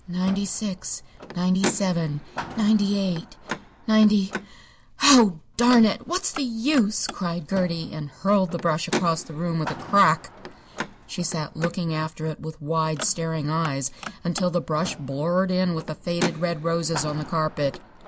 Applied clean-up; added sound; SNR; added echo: none; Car; 13 dB; none.